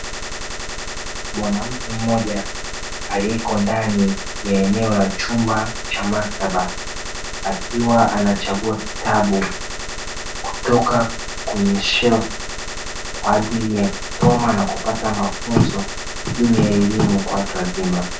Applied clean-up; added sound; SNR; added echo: none; Gunshot, gunfire; 6 dB; reverberation time 0.3 s.